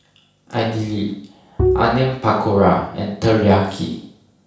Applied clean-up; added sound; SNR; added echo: none; Bowed string instrument; 2 dB; reverberation time 0.7 s.